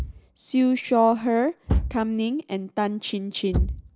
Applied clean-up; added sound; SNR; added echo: none; Thump, thud; 6 dB; none.